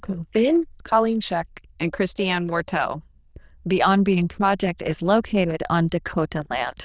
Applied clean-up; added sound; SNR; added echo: neural diffusion model UNIVERSE++.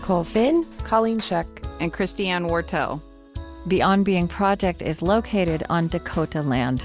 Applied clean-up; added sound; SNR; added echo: none; none; none; none.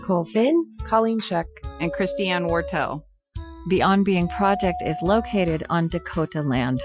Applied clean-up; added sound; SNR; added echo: classical method Wiener filter.